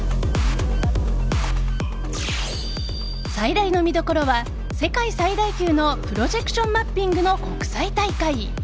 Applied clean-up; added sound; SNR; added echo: none; none; none; none.